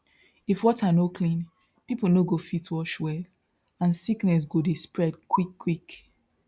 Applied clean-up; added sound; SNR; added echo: none; none; none; none.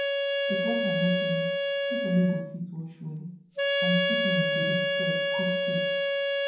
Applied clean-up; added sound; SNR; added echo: none; Wind instrument, woodwind instrument; -4 dB; reverberation time 0.9 s.